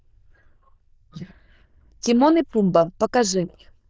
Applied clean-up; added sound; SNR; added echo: neural diffusion model UNIVERSE++.